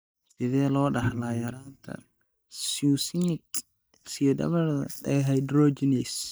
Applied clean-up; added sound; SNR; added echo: neural mask model DeepFilterNet 3.